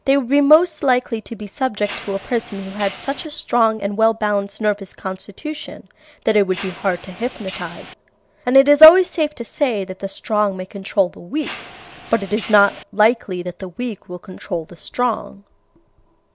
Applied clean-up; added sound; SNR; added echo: none; Mechanisms; 19 dB; none.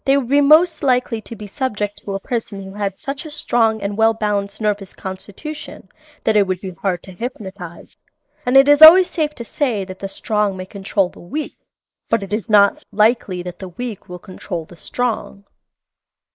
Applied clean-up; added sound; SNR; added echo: neural mask model Resemble Enhance denoiser.